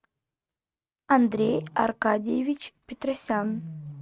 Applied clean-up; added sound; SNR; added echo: neural mask model RNNoise.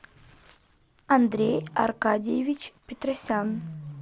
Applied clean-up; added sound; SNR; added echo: none; Wild animals; 16 dB; none.